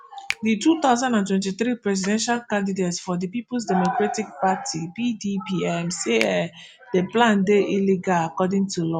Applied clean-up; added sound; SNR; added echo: none; Finger snapping; 17 dB; none.